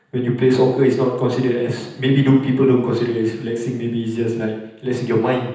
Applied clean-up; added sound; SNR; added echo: none; none; none; reverberation time 0.9 s.